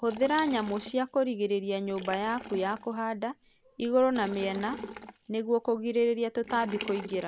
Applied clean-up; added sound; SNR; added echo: none; Liquid; 15 dB; none.